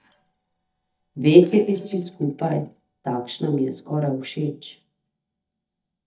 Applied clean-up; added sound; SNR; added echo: neural mask model DeepFilterNet 3.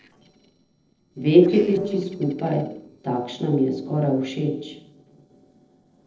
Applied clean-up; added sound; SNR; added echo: neural separator model SepFormer DNS4.